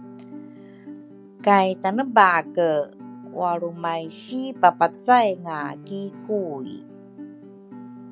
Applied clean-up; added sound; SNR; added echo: none; Guitar; 17 dB; none.